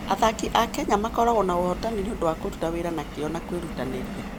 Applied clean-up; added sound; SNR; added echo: none; Subway, metro, underground; 9 dB; none.